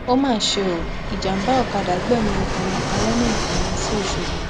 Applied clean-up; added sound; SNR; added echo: none; Fixed-wing aircraft, airplane; 1 dB; none.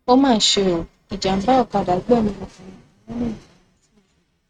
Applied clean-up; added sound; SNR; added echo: neural mask model RNNoise.